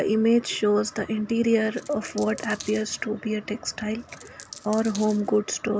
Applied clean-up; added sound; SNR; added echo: none; Coin (dropping); 19 dB; none.